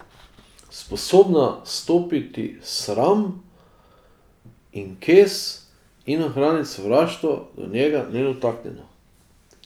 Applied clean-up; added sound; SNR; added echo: none; none; none; none.